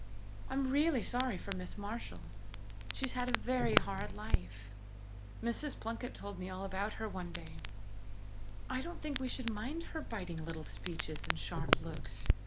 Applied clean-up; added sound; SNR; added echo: none; Crackle; -2 dB; none.